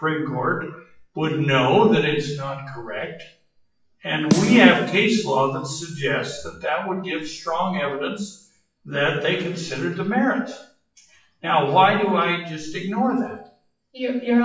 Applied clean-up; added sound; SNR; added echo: classical method WPE with log-MMSE.